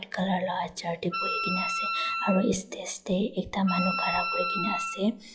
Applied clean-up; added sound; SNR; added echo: classical method log-MMSE.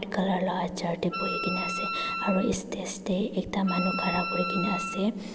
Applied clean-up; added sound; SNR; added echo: none; Wind instrument, woodwind instrument; 5 dB; none.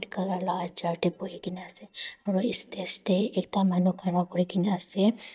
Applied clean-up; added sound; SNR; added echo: neural mask model DeepFilterNet 3.